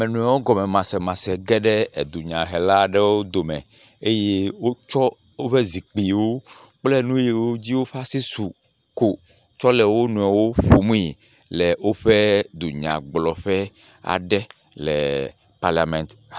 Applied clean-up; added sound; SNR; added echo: none; none; none; none.